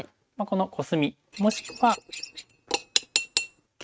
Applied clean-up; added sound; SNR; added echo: neural mask model RNNoise.